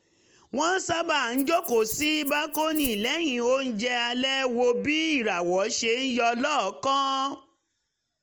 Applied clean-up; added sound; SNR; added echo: none; Rattle (instrument); 12 dB; none.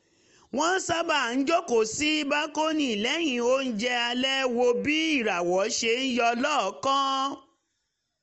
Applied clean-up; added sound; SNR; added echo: none; none; none; none.